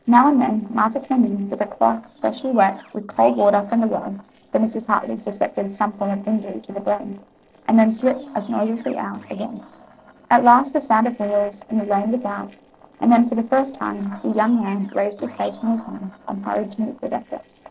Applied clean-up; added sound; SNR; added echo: neural separator model SepFormer DNS4.